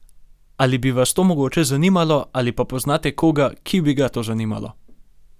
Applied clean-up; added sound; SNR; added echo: none; none; none; none.